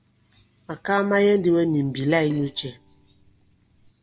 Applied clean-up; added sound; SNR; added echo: neural separator model SepFormer DNS4.